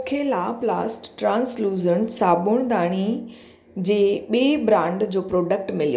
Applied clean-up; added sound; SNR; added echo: none; none; none; none.